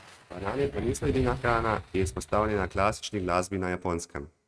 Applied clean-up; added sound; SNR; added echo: neural mask model RNNoise.